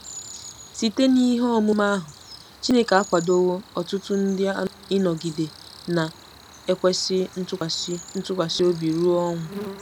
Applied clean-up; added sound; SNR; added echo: none; Cricket; 18 dB; none.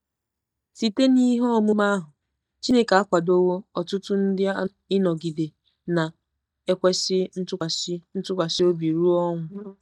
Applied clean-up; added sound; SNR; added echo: neural mask model DeepFilterNet 3.